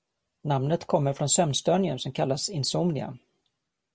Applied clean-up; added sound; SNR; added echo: none; none; none; none.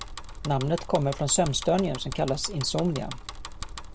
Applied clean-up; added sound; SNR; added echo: none; Bicycle; 10 dB; none.